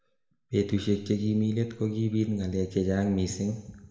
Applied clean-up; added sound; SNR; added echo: none; none; none; reverberation time 0.9 s.